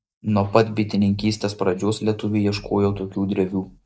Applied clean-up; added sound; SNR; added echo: neural mask model DeepFilterNet 3.